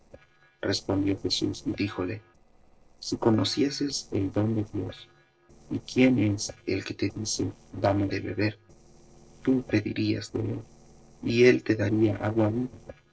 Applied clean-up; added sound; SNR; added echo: neural separator model SepFormer DNS4.